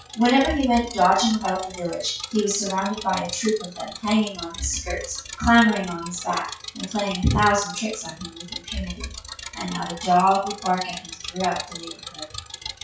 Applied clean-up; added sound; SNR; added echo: classical method WPE with log-MMSE.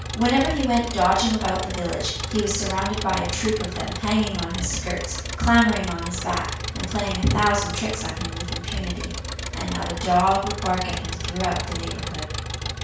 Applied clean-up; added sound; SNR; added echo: none; Engine; 5 dB; reverberation time 0.5 s.